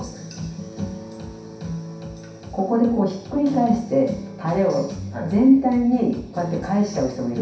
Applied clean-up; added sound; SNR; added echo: none; none; none; reverberation time 0.6 s.